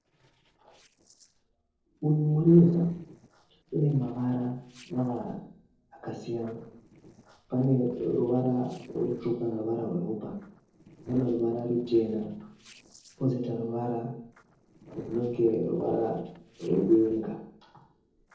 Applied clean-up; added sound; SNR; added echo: neural separator model SepFormer DNS4.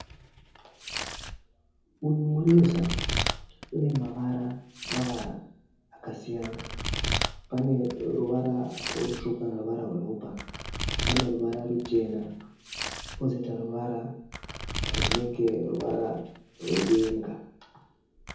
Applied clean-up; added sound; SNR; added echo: none; Domestic sounds, home sounds; 6 dB; reverberation time 0.7 s.